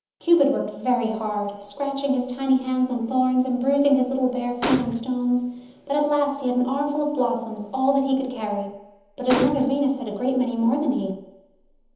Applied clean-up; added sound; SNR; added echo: none; Gunshot, gunfire; 7 dB; reverberation time 0.9 s.